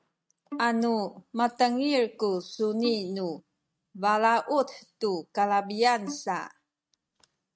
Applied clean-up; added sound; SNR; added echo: neural mask model RNNoise.